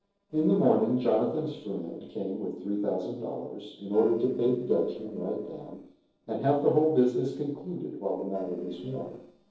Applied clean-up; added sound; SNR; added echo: neural separator model SepFormer DNS4.